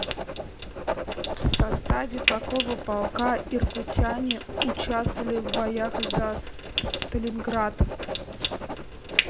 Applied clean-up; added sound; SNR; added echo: none; Writing + Trickle, dribble / Sink (filling or washing) / Water tap, faucet; 2 dB; none.